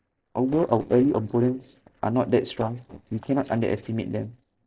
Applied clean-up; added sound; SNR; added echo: neural separator model SepFormer DNS4.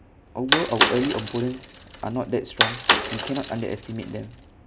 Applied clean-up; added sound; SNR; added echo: none; Bicycle; -2 dB; none.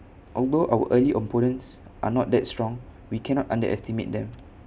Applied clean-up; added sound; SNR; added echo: none; none; none; none.